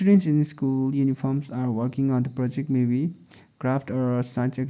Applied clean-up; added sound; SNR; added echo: none; none; none; none.